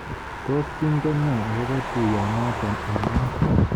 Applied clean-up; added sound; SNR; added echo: none; Motor vehicle (road); 7 dB; none.